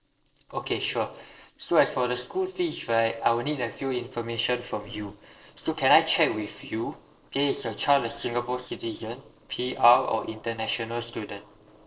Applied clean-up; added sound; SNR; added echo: neural separator model SepFormer DNS4.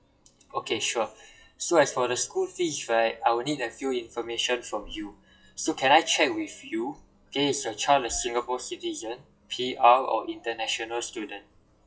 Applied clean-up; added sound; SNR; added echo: classical method WPE with log-MMSE.